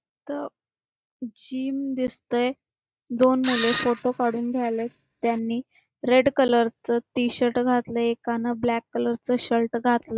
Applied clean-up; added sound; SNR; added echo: neural mask model DeepFilterNet 3.